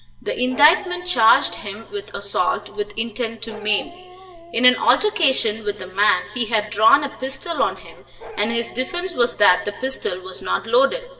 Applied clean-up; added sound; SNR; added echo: none; Bark; 19 dB; reverberation time 2.3 s.